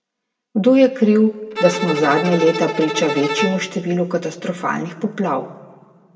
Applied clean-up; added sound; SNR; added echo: none; Bowed string instrument; 7 dB; reverberation time 1.0 s.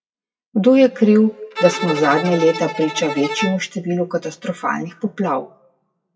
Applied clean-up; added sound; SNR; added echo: classical method WPE with log-MMSE.